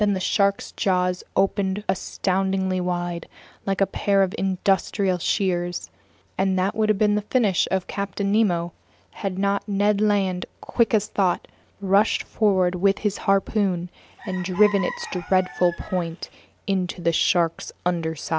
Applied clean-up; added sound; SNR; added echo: none; Chicken, rooster; 14 dB; none.